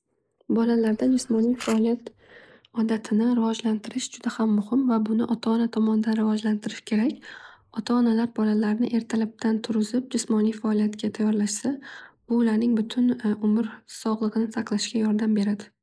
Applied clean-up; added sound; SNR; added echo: neural mask model Resemble Enhance denoiser.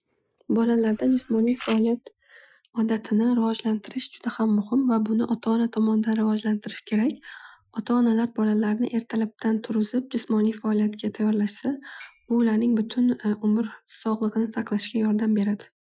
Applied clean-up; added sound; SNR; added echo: classical method Wiener filter.